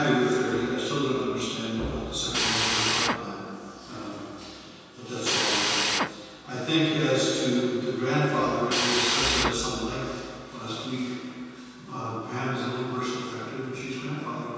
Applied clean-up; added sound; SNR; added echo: none; Drill; -1 dB; reverberation time 2.1 s.